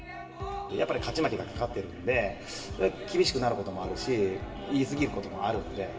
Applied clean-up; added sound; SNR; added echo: none; none; none; reverberation time 0.8 s.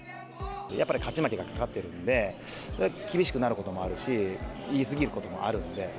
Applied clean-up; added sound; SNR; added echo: none; none; none; none.